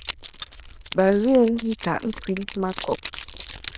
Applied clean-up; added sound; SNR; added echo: neural diffusion model UNIVERSE++.